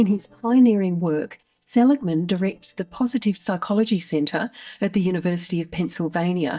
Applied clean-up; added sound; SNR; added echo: neural mask model DeepFilterNet 3.